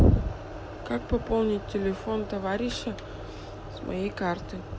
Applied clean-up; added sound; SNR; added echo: none; none; none; none.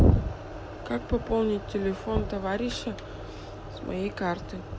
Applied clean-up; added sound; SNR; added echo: none; Knock; 11 dB; none.